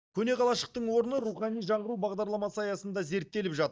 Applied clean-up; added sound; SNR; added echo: neural mask model DeepFilterNet 3.